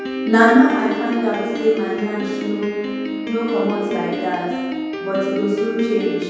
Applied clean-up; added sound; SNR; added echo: none; Piano; 6 dB; reverberation time 1.2 s.